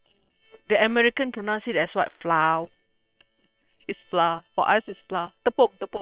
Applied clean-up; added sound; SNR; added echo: neural separator model SepFormer WHAM!.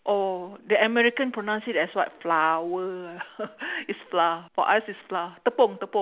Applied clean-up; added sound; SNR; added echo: none; none; none; none.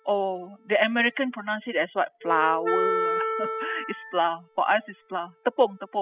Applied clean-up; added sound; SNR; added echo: classical method spectral subtraction.